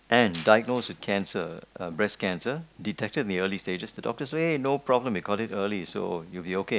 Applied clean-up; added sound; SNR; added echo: none; none; none; none.